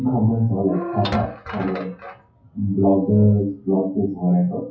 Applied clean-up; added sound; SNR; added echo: classical method WPE with log-MMSE.